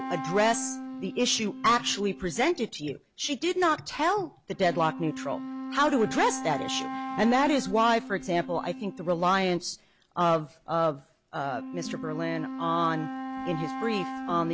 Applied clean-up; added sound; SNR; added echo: none; Wind instrument, woodwind instrument; 10 dB; none.